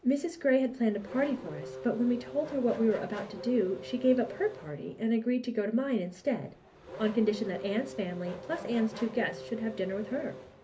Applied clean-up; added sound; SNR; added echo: none; Race car, auto racing / Accelerating, revving, vroom; 14 dB; reverberation time 0.3 s.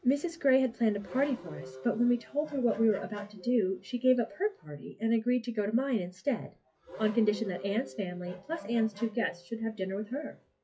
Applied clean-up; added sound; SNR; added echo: classical method WPE with log-MMSE.